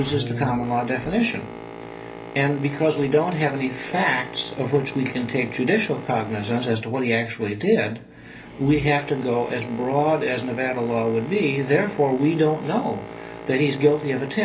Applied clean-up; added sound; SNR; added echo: none; Boat, Water vehicle; 13 dB; reverberation time 0.3 s.